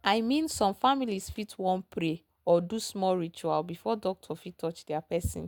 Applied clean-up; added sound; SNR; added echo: none; none; none; none.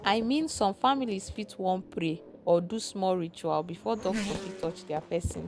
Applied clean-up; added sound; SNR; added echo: none; Race car, auto racing / Accelerating, revving, vroom; 13 dB; none.